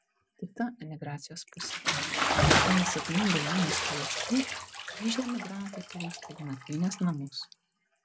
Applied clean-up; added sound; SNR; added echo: none; Bathtub (filling or washing) / Splash, splatter; -1 dB; none.